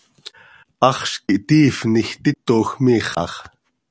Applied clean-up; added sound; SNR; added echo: none; none; none; none.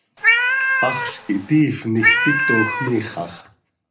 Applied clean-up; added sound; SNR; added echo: none; Cat; -3 dB; reverberation time 0.3 s.